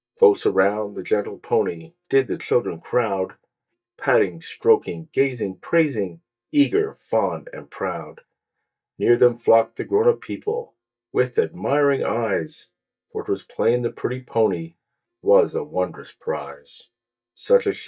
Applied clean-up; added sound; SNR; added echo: neural mask model DeepFilterNet 3.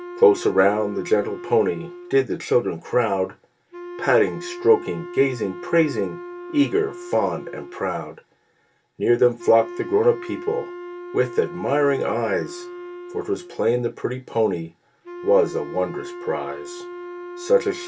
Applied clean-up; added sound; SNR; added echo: none; Wind instrument, woodwind instrument; 13 dB; reverberation time 0.1 s.